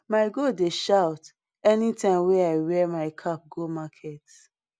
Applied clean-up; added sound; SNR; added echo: none; none; none; none.